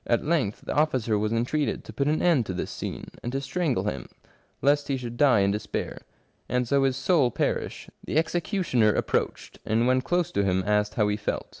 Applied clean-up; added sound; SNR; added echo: none; none; none; none.